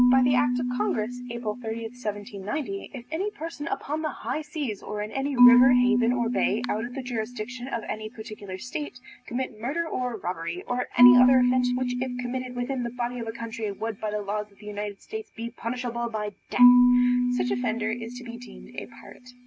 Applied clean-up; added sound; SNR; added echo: none; Marimba, xylophone / Wood; -4 dB; none.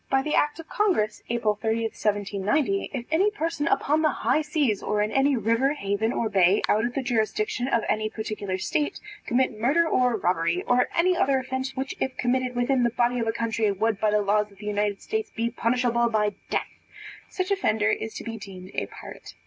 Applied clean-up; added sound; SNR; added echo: none; none; none; none.